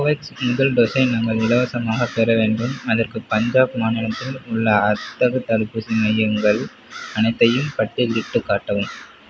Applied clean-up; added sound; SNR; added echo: none; Crow; 19 dB; none.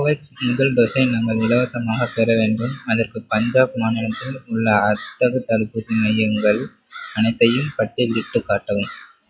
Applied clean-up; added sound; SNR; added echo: classical method log-MMSE.